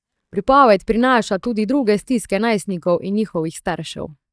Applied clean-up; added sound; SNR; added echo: neural mask model DeepFilterNet 3.